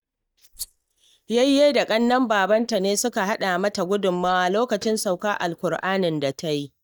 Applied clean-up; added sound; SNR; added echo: neural mask model DeepFilterNet 3.